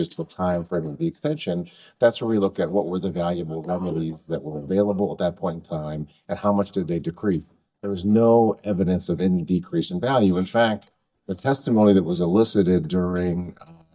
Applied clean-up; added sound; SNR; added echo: neural mask model DeepFilterNet 3.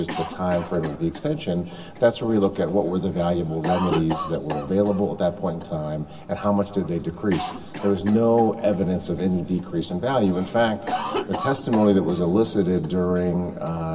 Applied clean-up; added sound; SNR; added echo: none; Cough; 12 dB; reverberation time 2.4 s.